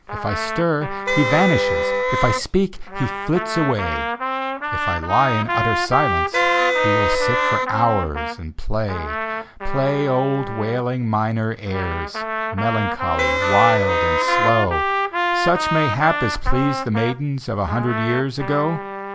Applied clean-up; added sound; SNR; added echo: none; Trumpet + Wind instrument, woodwind instrument; 1 dB; none.